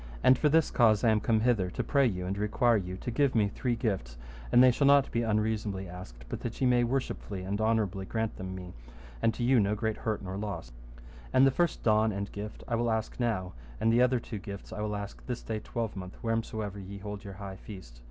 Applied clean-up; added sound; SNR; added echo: none; none; none; none.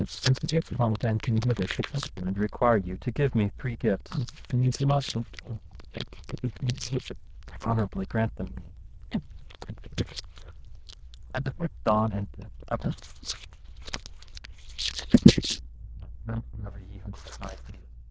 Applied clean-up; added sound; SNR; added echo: neural diffusion model UNIVERSE++.